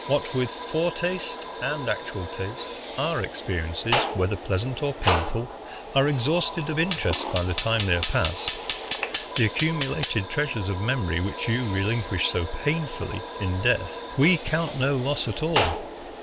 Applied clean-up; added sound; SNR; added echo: none; Fire; 4 dB; none.